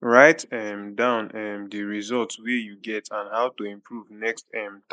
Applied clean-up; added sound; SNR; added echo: neural mask model Resemble Enhance denoiser.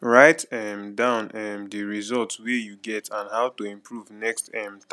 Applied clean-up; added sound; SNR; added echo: none; none; none; none.